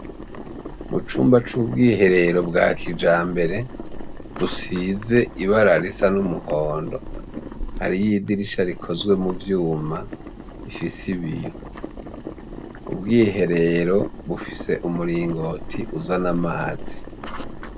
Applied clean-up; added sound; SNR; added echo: none; Boiling; 11 dB; none.